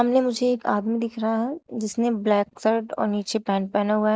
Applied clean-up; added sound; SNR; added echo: none; none; none; none.